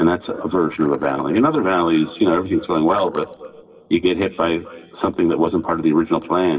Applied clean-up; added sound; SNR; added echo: neural separator model SepFormer DNS4.